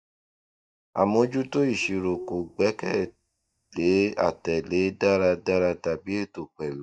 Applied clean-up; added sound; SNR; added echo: neural mask model DeepFilterNet 3.